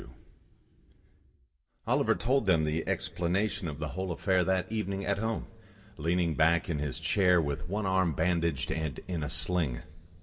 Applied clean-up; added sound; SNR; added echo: none; none; none; reverberation time 1.4 s.